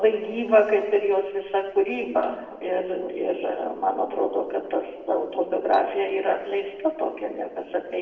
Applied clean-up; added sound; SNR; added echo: neural separator model SepFormer DNS4.